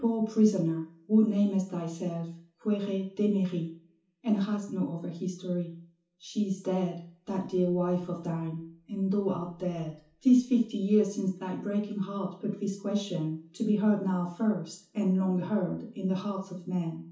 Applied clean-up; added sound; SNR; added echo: none; none; none; reverberation time 0.9 s.